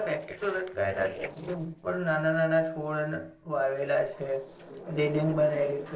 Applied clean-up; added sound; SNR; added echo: neural separator model SepFormer DNS4.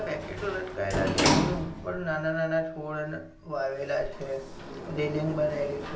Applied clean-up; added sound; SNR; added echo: none; Sliding door; 2 dB; none.